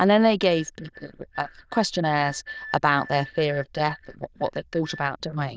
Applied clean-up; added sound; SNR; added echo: neural diffusion model UNIVERSE++.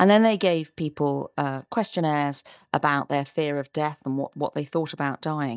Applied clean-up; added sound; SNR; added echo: neural mask model DeepFilterNet 3.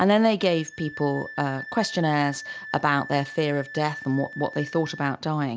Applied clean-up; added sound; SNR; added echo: none; Wind instrument, woodwind instrument; 14 dB; none.